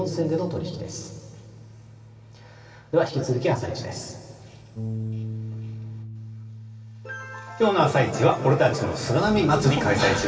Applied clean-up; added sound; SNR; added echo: none; Bass guitar; 14 dB; reverberation time 2.8 s.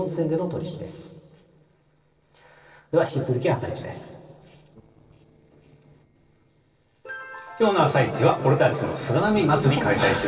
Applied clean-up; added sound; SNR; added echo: neural separator model SepFormer DNS4.